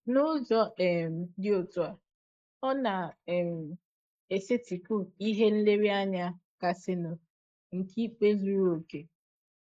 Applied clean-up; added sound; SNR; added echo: neural mask model Resemble Enhance denoiser.